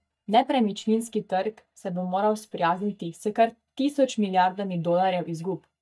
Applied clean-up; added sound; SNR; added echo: neural mask model DeepFilterNet 3.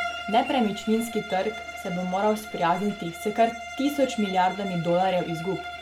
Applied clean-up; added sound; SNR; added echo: none; Bowed string instrument; 10 dB; none.